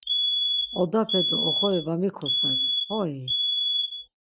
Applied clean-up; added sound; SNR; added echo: neural mask model RNNoise.